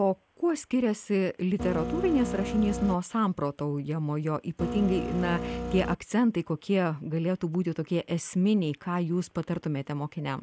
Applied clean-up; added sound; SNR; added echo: none; Printer; 4 dB; none.